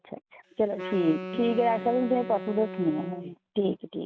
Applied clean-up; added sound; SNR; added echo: none; Wind instrument, woodwind instrument; 11 dB; none.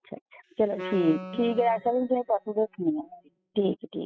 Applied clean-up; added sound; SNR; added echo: classical method spectral subtraction.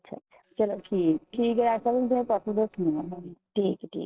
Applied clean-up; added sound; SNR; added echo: neural separator model SepFormer DNS4.